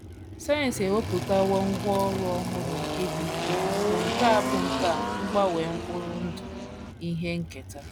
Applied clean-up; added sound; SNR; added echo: none; Engine; 2 dB; none.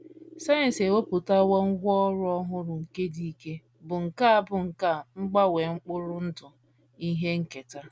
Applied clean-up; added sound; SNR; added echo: none; none; none; none.